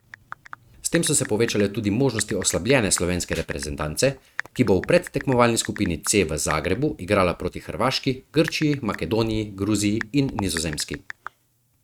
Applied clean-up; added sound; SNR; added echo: neural mask model RNNoise.